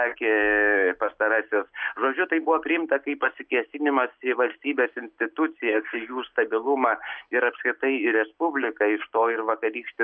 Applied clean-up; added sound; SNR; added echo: none; none; none; none.